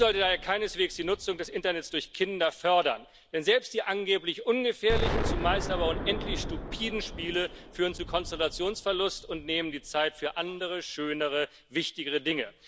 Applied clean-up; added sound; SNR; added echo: none; Explosion; 8 dB; none.